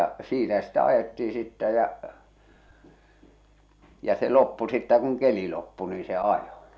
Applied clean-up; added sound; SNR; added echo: none; none; none; none.